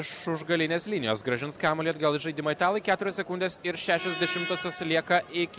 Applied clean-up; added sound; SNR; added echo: none; none; none; none.